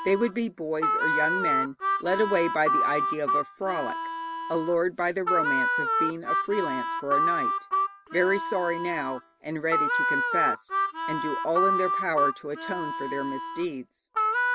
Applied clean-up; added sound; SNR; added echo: none; Harmonica; -1 dB; none.